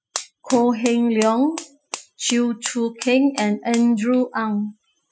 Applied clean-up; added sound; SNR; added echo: classical method Wiener filter.